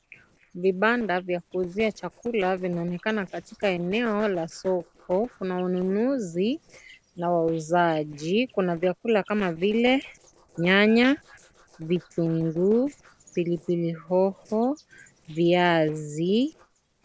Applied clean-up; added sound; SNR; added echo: neural separator model SepFormer DNS4.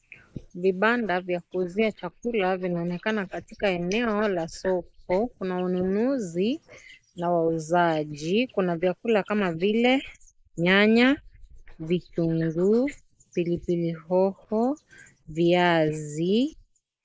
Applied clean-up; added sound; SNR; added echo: neural mask model Resemble Enhance denoiser.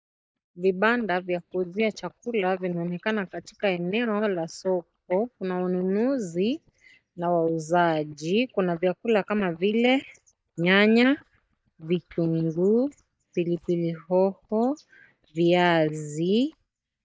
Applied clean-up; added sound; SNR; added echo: neural mask model DeepFilterNet 3.